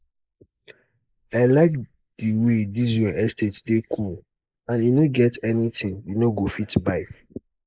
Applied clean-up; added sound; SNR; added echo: neural mask model Resemble Enhance denoiser.